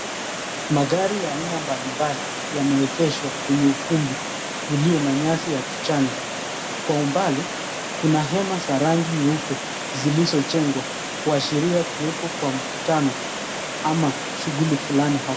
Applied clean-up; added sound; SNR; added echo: none; Water; 6 dB; reverberation time 1.3 s.